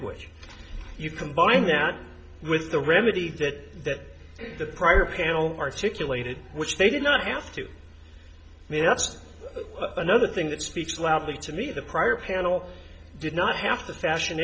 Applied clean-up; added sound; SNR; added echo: none; Snare drum; 10 dB; reverberation time 1.0 s.